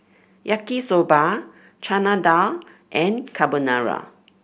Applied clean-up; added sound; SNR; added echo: none; none; none; none.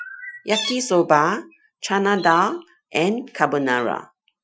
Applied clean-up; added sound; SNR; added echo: classical method Wiener filter.